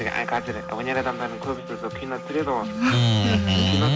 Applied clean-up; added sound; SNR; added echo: none; Wind instrument, woodwind instrument; 13 dB; none.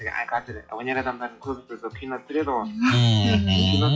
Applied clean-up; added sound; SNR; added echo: classical method log-MMSE.